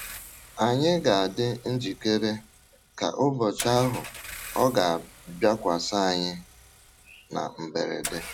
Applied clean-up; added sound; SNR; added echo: none; Engine / Car; 16 dB; none.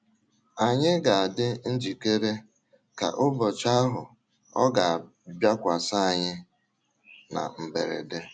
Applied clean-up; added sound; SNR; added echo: none; none; none; none.